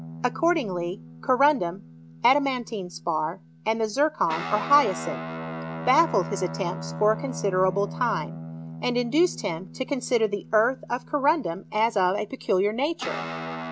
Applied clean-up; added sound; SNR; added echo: none; Guitar; 11 dB; none.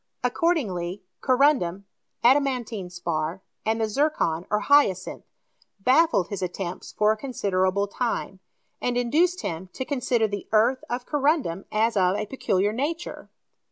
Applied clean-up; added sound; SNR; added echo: none; none; none; none.